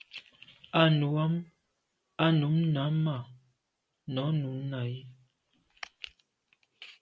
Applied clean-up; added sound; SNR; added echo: none; none; none; none.